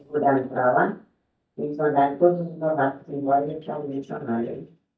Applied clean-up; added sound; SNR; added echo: neural mask model DeepFilterNet 3.